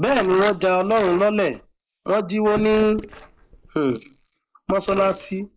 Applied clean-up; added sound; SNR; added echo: neural mask model Resemble Enhance denoiser.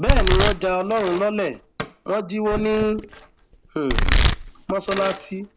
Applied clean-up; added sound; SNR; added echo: none; Domestic sounds, home sounds; -1 dB; none.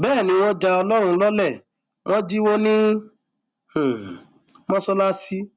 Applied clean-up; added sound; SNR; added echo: none; none; none; none.